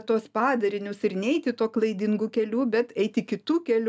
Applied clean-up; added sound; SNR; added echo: none; none; none; none.